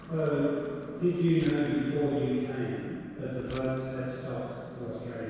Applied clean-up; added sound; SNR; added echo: none; Keys jangling; 16 dB; reverberation time 2.0 s.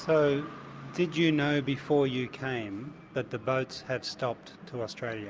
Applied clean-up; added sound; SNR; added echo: none; none; none; none.